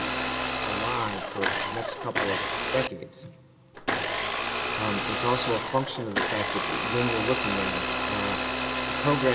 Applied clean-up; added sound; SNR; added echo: none; Domestic sounds, home sounds; -3 dB; none.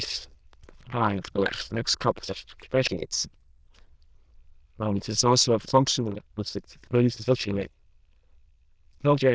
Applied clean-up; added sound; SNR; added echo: neural diffusion model UNIVERSE++.